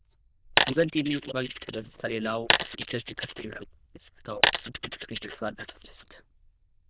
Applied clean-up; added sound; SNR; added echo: neural diffusion model UNIVERSE++.